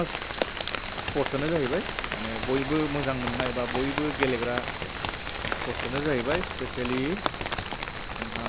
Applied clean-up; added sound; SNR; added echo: none; Rain; 1 dB; none.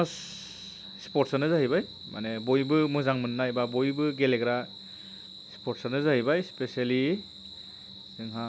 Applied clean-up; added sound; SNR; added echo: none; none; none; none.